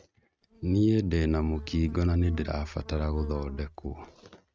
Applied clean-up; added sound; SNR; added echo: neural mask model RNNoise.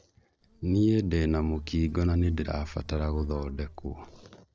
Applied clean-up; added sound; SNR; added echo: neural separator model SepFormer DNS4.